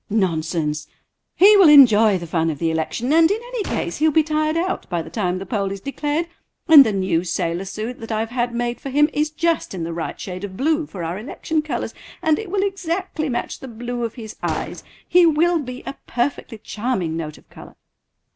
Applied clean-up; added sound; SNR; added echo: none; Gunshot, gunfire; 16 dB; none.